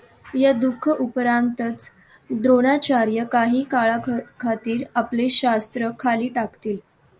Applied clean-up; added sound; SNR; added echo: none; none; none; none.